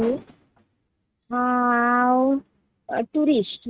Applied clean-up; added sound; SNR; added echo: neural mask model RNNoise.